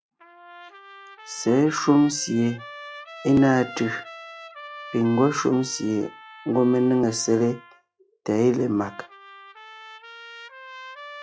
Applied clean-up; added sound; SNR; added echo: classical method log-MMSE.